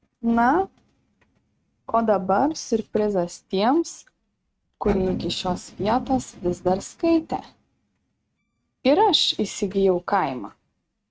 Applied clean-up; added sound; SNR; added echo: neural mask model RNNoise.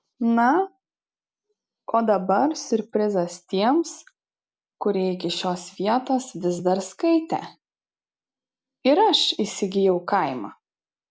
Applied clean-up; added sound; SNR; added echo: none; none; none; none.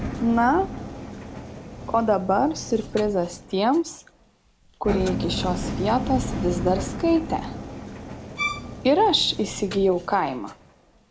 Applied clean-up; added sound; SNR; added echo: none; Engine + Bowed string instrument; 7 dB; none.